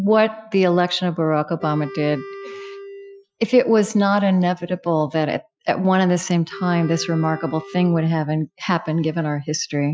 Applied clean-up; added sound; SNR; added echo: classical method Wiener filter.